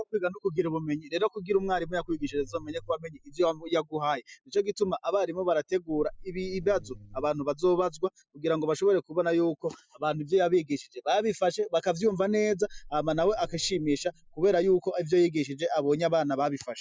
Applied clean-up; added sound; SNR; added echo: classical method spectral subtraction.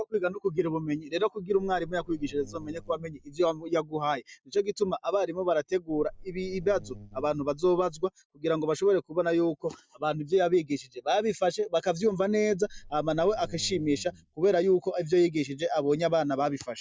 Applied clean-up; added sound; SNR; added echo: neural mask model DeepFilterNet 3.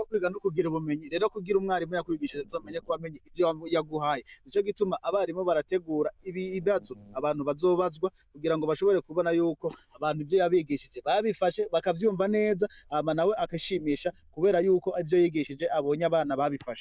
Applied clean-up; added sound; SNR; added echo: neural diffusion model UNIVERSE++.